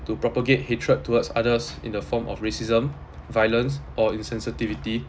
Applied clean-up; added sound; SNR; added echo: none; none; none; none.